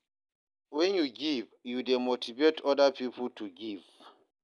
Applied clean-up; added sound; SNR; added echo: none; none; none; none.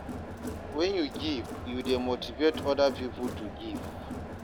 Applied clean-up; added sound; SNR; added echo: none; Crowd; 7 dB; none.